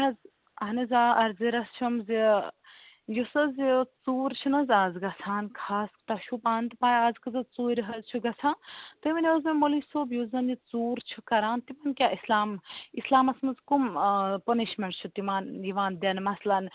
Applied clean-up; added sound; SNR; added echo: none; none; none; none.